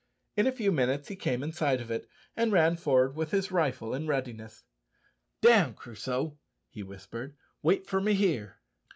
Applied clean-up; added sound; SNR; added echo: none; none; none; none.